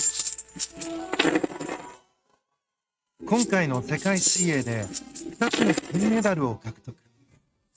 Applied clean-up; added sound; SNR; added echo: neural mask model RNNoise.